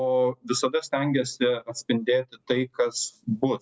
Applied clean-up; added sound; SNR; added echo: none; none; none; none.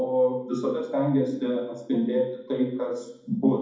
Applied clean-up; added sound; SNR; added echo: none; none; none; reverberation time 1.2 s.